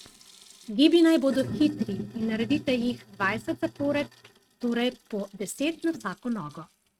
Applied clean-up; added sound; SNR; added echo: neural mask model RNNoise.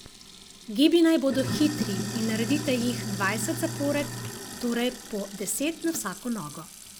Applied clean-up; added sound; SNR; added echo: none; Sink (filling or washing); 8 dB; none.